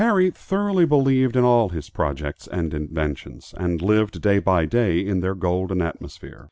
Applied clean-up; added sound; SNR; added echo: none; none; none; none.